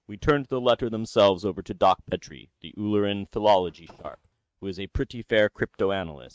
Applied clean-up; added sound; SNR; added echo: neural mask model RNNoise.